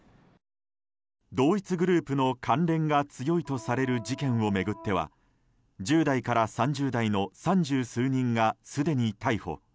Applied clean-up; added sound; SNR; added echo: none; Organ; 18 dB; none.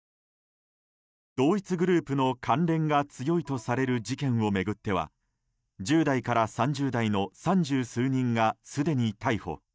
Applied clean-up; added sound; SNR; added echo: neural mask model DeepFilterNet 3.